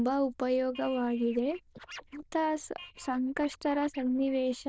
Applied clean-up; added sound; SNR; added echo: neural diffusion model UNIVERSE++.